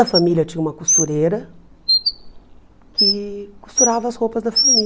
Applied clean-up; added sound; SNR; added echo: none; Bird; 0 dB; none.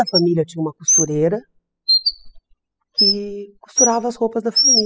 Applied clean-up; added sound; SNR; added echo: classical method spectral subtraction.